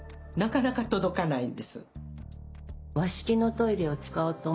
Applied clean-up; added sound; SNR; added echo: none; none; none; none.